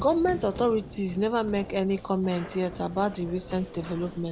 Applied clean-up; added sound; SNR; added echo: none; Run; 14 dB; none.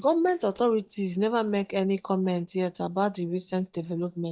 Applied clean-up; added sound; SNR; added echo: neural mask model DeepFilterNet 3.